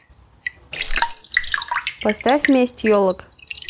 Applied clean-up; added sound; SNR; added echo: none; Raindrop / Drip; 5 dB; none.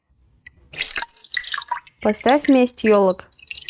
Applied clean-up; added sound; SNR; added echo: neural mask model RNNoise.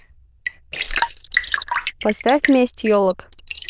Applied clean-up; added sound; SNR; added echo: neural diffusion model UNIVERSE++.